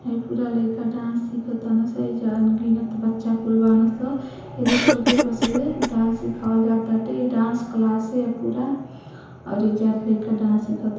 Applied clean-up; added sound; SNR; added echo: none; Cough; 3 dB; reverberation time 1.0 s.